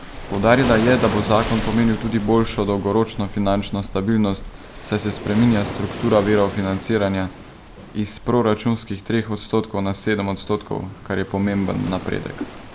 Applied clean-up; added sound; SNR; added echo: none; Waves, surf; 10 dB; none.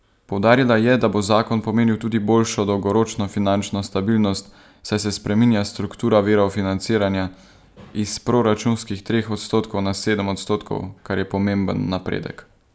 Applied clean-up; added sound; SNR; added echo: none; none; none; none.